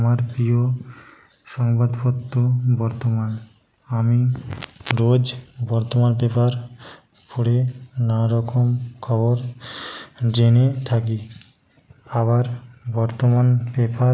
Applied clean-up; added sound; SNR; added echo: none; none; none; none.